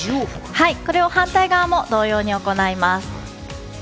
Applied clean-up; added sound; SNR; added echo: none; none; none; none.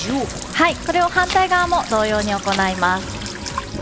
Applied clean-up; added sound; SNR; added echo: none; Sink (filling or washing) / Water tap, faucet + Tools; 11 dB; none.